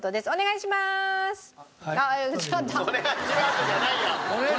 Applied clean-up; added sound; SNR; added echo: none; none; none; none.